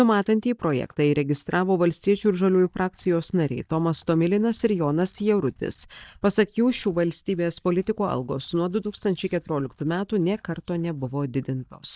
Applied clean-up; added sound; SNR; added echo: neural mask model DeepFilterNet 3.